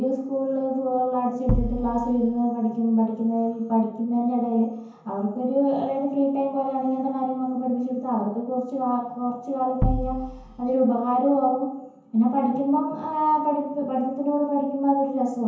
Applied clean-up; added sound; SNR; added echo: none; Bass drum; 3 dB; reverberation time 0.9 s.